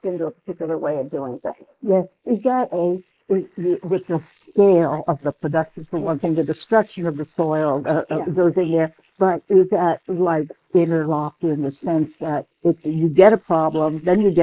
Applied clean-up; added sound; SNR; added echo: neural mask model Resemble Enhance denoiser.